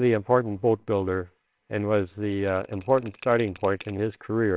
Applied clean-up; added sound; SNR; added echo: neural separator model SepFormer WHAMR!.